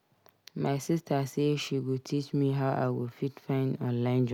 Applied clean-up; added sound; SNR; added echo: none; none; none; none.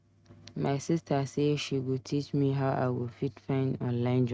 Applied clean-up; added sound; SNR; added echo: neural mask model RNNoise.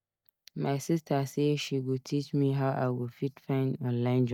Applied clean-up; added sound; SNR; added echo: neural mask model DeepFilterNet 3.